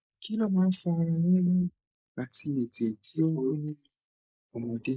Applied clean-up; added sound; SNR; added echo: neural mask model Resemble Enhance denoiser.